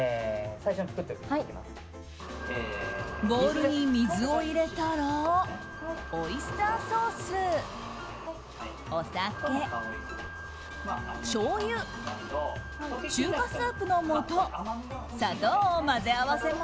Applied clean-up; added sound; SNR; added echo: none; Wind instrument, woodwind instrument; 15 dB; none.